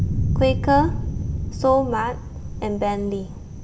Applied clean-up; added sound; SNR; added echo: none; Thunder; 2 dB; reverberation time 0.5 s.